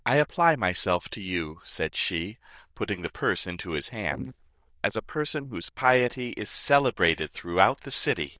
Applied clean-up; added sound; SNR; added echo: neural diffusion model UNIVERSE++.